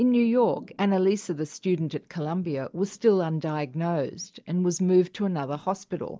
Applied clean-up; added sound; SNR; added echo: neural mask model DeepFilterNet 3.